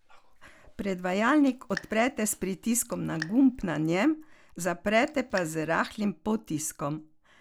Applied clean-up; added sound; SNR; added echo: none; Raindrop; 18 dB; none.